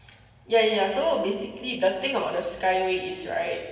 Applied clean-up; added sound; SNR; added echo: none; none; none; reverberation time 1.4 s.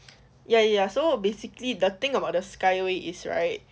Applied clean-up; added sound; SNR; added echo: none; none; none; none.